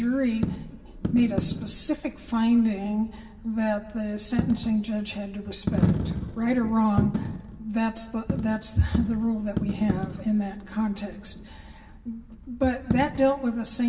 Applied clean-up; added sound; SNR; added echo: none; Coin (dropping); 5 dB; reverberation time 1.7 s.